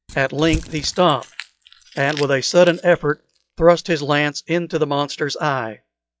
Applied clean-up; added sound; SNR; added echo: classical method log-MMSE.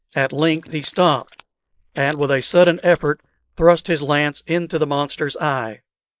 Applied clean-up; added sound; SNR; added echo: neural mask model Resemble Enhance denoiser.